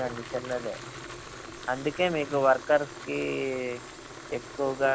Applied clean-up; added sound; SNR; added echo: none; Fill (with liquid) / Water tap, faucet; 13 dB; none.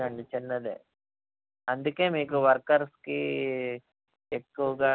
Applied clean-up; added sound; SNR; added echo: none; none; none; none.